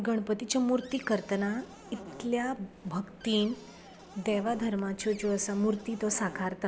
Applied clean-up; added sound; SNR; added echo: none; Cupboard open or close; 19 dB; none.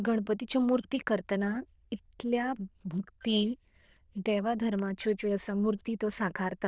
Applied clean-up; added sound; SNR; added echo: neural diffusion model UNIVERSE++.